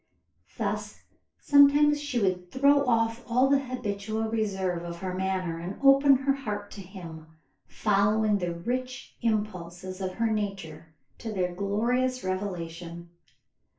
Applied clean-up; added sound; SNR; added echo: none; none; none; reverberation time 0.3 s.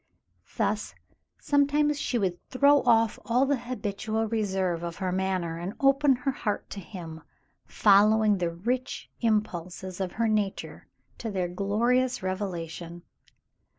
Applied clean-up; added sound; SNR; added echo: none; none; none; none.